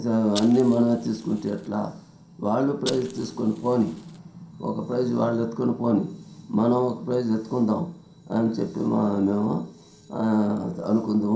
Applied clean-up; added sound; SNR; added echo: none; Fire; 16 dB; reverberation time 0.5 s.